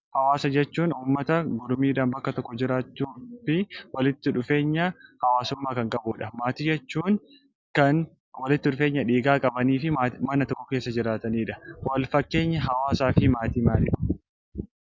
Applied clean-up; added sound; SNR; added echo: none; none; none; none.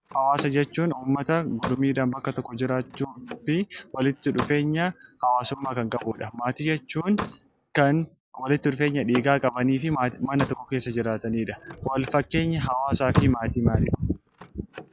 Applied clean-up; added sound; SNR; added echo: none; Slam; 15 dB; none.